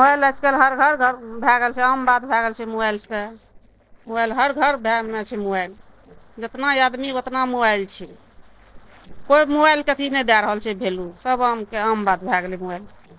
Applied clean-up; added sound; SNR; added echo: neural separator model SepFormer DNS4.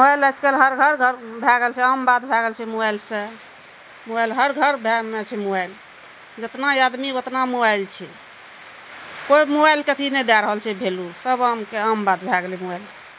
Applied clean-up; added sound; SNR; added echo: none; none; none; none.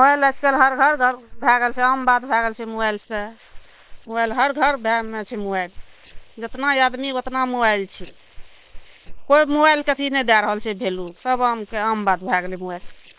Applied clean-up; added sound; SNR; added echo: neural separator model SepFormer WHAM!.